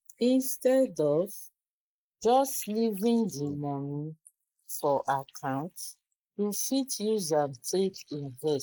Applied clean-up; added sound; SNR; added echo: neural mask model Resemble Enhance denoiser.